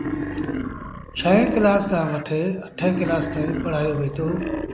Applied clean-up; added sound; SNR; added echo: none; Wild animals; 6 dB; none.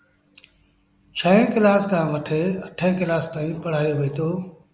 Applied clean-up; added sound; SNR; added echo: none; none; none; none.